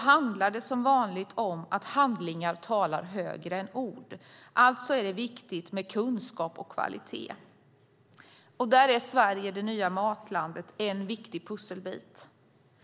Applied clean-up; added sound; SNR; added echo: none; none; none; none.